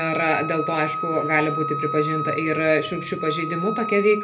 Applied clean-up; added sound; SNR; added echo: none; Wind instrument, woodwind instrument; 6 dB; reverberation time 0.3 s.